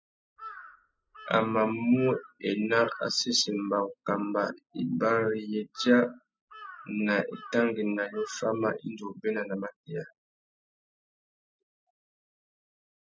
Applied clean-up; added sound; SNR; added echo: classical method spectral subtraction.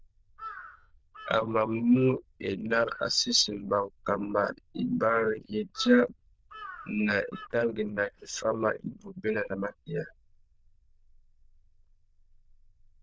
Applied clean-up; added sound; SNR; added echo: neural diffusion model UNIVERSE++.